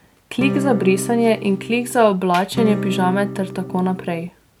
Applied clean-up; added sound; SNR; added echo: none; Acoustic guitar / Strum; 7 dB; none.